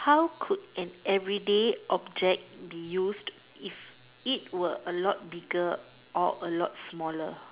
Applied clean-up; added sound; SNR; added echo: none; none; none; none.